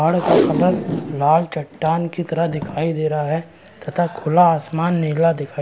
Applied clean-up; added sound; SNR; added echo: none; Packing tape, duct tape; 7 dB; none.